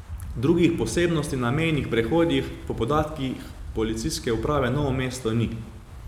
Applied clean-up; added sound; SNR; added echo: none; Wind; 12 dB; none.